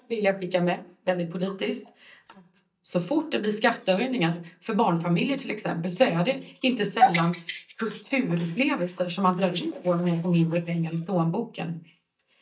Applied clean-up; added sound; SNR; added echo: neural mask model DeepFilterNet 3.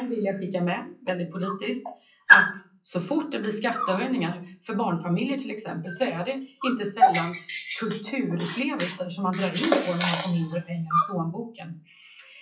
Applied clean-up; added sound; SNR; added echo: classical method WPE with log-MMSE.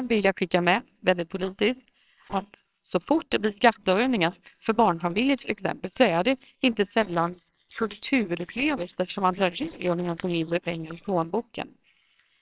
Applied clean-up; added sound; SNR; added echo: neural separator model SepFormer WHAMR!.